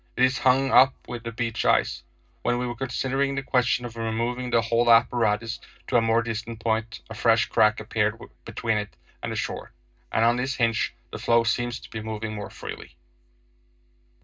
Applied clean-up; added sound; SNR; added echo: none; none; none; reverberation time 0.2 s.